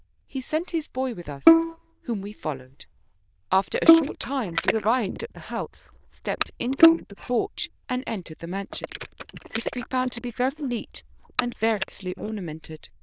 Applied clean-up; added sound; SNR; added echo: neural diffusion model UNIVERSE++.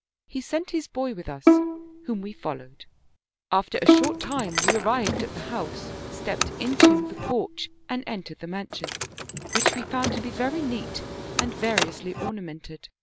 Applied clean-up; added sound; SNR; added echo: none; Bowed string instrument + Car; -5 dB; none.